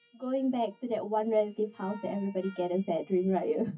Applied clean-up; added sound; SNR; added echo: classical method WPE with log-MMSE.